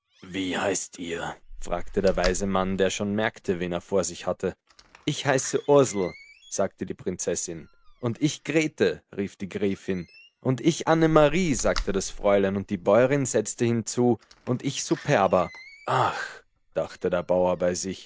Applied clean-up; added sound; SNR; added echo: none; Slam; 14 dB; none.